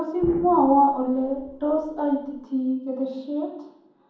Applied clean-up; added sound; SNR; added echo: none; Explosion; 17 dB; reverberation time 1.2 s.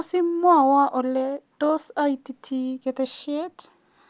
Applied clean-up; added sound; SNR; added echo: none; none; none; none.